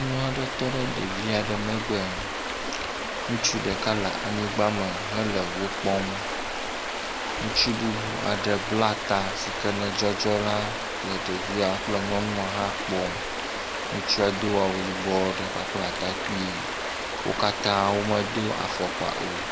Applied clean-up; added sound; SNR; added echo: none; Stream; 2 dB; none.